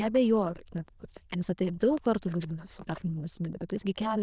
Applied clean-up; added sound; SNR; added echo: neural diffusion model UNIVERSE++.